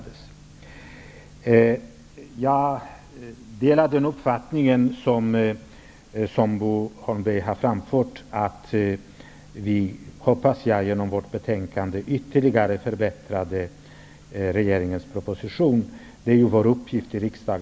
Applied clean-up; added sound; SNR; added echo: none; none; none; none.